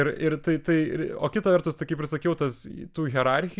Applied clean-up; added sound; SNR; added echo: none; none; none; none.